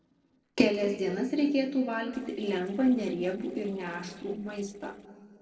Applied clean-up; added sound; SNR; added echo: neural separator model SepFormer DNS4.